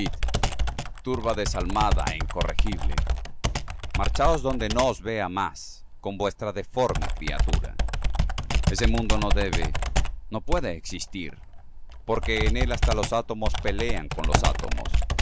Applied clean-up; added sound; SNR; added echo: none; Computer keyboard; -5 dB; none.